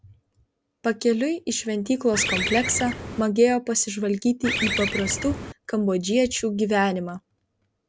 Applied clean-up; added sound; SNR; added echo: none; Bird; 4 dB; none.